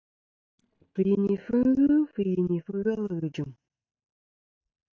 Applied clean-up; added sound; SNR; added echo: neural mask model DeepFilterNet 3.